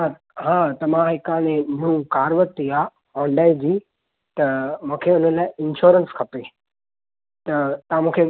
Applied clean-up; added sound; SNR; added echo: none; none; none; none.